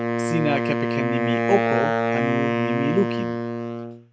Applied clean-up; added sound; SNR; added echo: none; Wind instrument, woodwind instrument; -3 dB; none.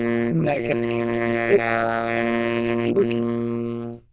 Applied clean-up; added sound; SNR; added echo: neural diffusion model UNIVERSE++.